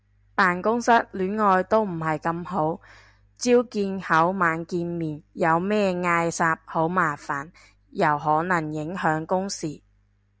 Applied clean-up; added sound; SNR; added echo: none; none; none; none.